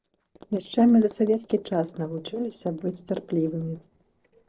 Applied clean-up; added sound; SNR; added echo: neural separator model SepFormer DNS4.